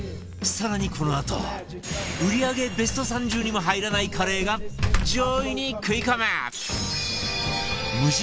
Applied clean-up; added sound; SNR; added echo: none; Slam; 8 dB; none.